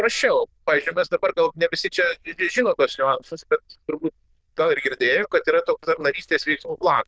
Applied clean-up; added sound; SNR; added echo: neural diffusion model UNIVERSE++.